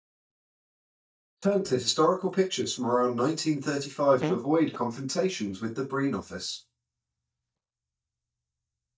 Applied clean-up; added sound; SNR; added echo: neural mask model DeepFilterNet 3.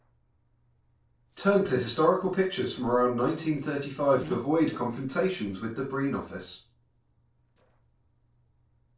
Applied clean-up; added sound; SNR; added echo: neural separator model SepFormer DNS4.